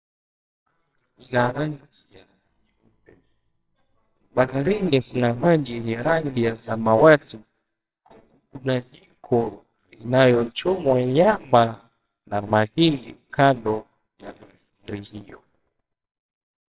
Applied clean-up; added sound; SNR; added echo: neural separator model SepFormer WHAMR!.